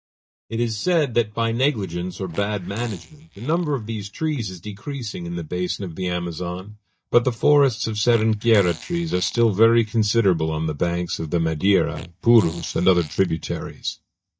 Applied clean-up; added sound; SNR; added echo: neural mask model DeepFilterNet 3.